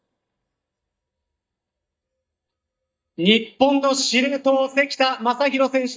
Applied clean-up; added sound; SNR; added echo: neural mask model DeepFilterNet 3.